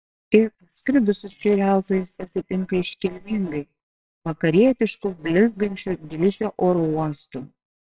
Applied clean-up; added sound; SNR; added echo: neural separator model SepFormer WHAMR!.